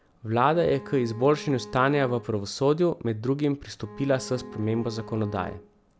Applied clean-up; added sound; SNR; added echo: none; Bowed string instrument + Piano; 16 dB; none.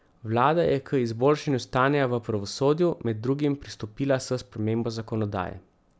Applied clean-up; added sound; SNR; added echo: none; none; none; none.